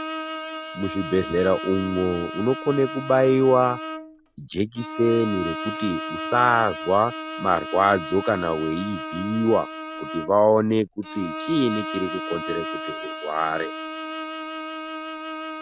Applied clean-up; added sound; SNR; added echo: none; Bowed string instrument; 9 dB; none.